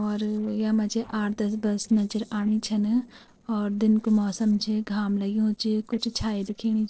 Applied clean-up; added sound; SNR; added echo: neural separator model SepFormer DNS4.